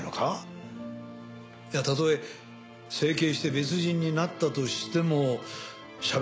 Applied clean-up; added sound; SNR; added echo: none; none; none; none.